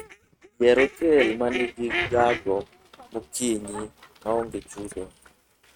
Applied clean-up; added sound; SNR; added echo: neural mask model RNNoise.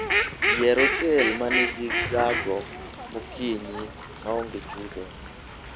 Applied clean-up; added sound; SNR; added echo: none; Fowl; 1 dB; none.